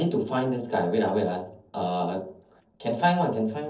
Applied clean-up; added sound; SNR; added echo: neural separator model SepFormer DNS4.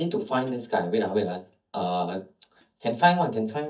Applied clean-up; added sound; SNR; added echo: neural mask model DeepFilterNet 3.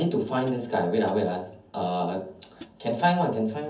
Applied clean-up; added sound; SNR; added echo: none; Hi-hat; 20 dB; reverberation time 0.7 s.